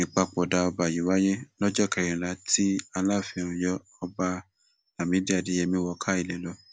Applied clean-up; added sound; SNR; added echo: none; none; none; none.